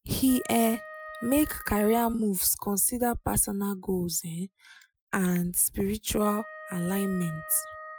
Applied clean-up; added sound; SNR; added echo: classical method Wiener filter.